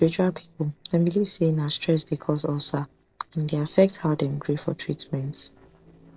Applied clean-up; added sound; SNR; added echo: neural separator model SepFormer DNS4.